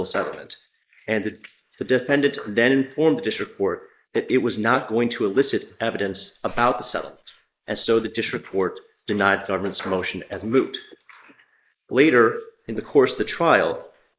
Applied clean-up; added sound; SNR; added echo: neural mask model Resemble Enhance denoiser.